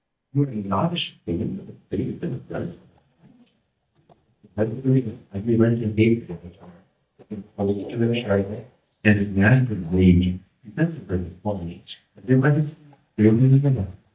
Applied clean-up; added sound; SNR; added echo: neural mask model DeepFilterNet 3.